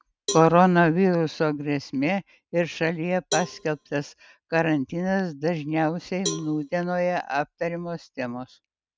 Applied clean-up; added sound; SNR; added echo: neural mask model RNNoise.